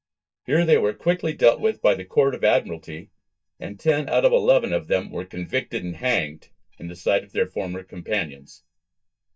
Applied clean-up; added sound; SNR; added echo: neural mask model DeepFilterNet 3.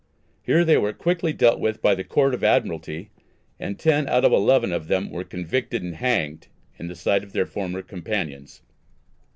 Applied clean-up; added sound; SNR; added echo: none; none; none; none.